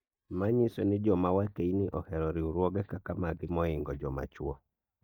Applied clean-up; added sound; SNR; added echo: neural mask model DeepFilterNet 3.